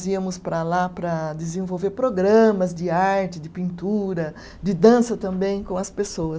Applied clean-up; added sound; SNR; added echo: none; none; none; none.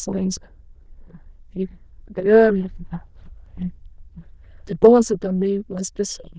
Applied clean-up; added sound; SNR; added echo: neural diffusion model UNIVERSE++.